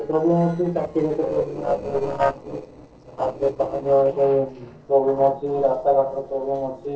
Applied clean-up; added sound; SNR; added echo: neural separator model SepFormer DNS4.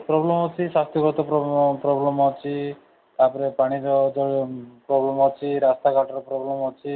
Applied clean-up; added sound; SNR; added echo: none; none; none; none.